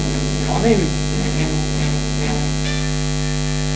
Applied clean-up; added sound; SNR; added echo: none; Buzz; -5 dB; reverberation time 0.3 s.